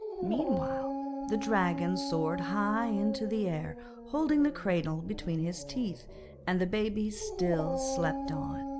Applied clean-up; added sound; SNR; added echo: none; Dog; 5 dB; none.